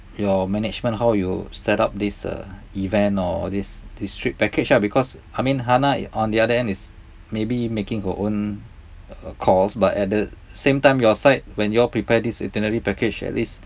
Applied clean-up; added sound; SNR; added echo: none; none; none; none.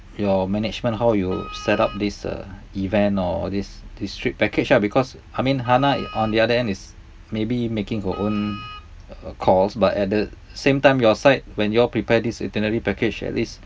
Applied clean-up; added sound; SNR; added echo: none; Wind instrument, woodwind instrument; 17 dB; none.